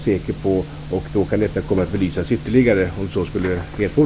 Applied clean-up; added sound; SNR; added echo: none; none; none; none.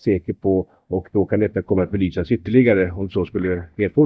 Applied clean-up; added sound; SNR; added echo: neural mask model DeepFilterNet 3.